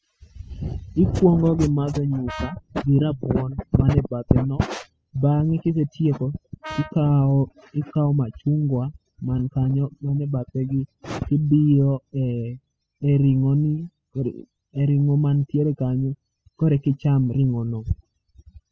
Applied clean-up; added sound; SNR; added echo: classical method spectral subtraction.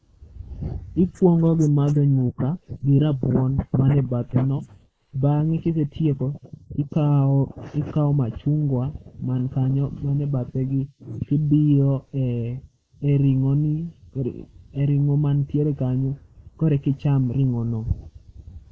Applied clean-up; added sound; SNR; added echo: neural mask model Resemble Enhance denoiser.